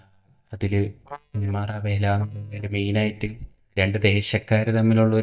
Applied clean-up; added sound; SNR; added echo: neural mask model DeepFilterNet 3.